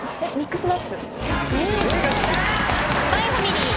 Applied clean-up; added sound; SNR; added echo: none; Aircraft; 8 dB; none.